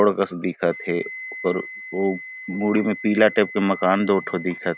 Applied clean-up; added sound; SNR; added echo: none; Wind instrument, woodwind instrument; 15 dB; none.